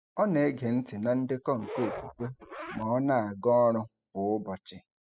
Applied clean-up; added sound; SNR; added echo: classical method spectral subtraction.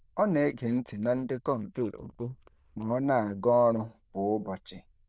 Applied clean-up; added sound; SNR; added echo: neural diffusion model UNIVERSE++.